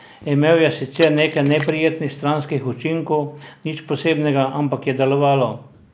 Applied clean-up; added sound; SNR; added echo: none; Water / Splash, splatter; 18 dB; none.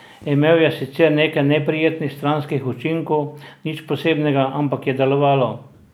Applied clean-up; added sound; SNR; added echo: none; none; none; none.